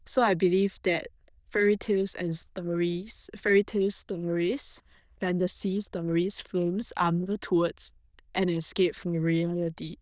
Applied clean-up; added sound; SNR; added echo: neural diffusion model UNIVERSE++.